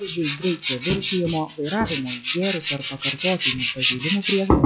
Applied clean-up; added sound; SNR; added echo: classical method log-MMSE.